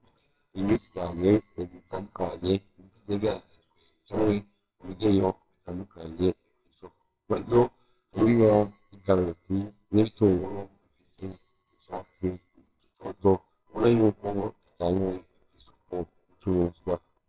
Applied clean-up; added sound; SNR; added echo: neural separator model SepFormer WHAMR!.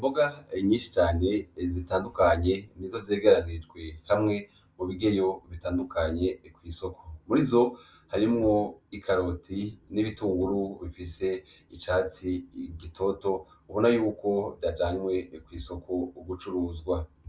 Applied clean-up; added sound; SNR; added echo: none; none; none; none.